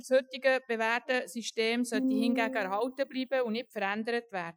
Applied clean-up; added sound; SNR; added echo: classical method Wiener filter.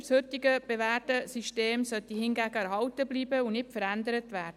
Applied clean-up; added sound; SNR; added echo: none; none; none; none.